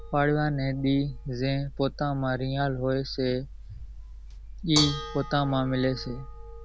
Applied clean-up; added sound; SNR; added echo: none; Dishes, pots, and pans / Bell; 9 dB; none.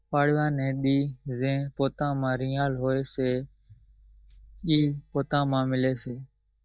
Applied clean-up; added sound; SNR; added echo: neural mask model DeepFilterNet 3.